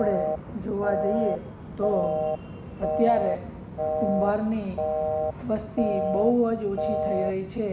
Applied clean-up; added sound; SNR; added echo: none; Telephone; 1 dB; reverberation time 1.7 s.